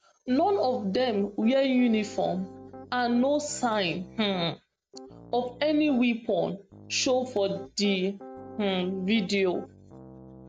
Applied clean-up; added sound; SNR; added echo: none; Piano; 18 dB; none.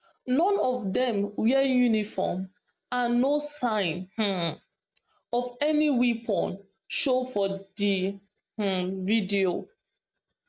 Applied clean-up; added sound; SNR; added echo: none; none; none; none.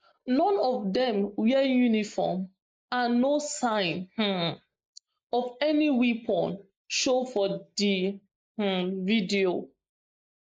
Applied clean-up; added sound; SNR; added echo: neural mask model Resemble Enhance denoiser.